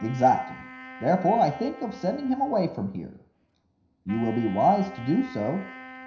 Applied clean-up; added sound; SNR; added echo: none; Wind instrument, woodwind instrument; 17 dB; reverberation time 0.5 s.